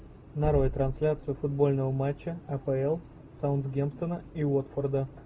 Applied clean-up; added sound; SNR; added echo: none; none; none; none.